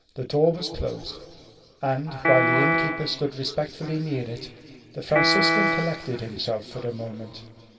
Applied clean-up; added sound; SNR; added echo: none; Piano; -5 dB; reverberation time 2.9 s.